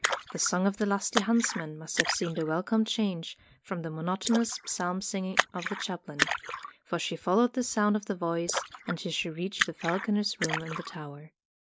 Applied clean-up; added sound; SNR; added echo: neural mask model Resemble Enhance denoiser.